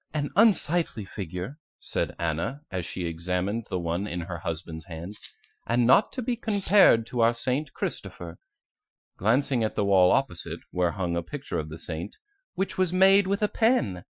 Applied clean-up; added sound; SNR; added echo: classical method Wiener filter.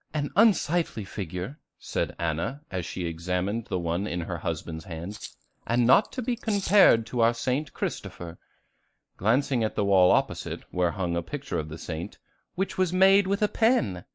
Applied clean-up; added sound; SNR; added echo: neural mask model Resemble Enhance denoiser.